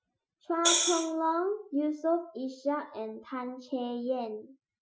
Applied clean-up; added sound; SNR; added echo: classical method Wiener filter.